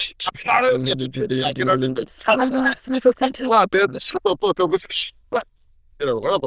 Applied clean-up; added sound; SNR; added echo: neural diffusion model UNIVERSE++.